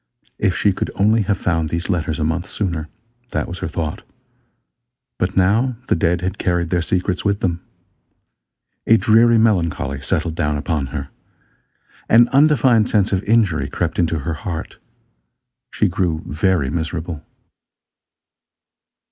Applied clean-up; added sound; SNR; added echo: none; none; none; none.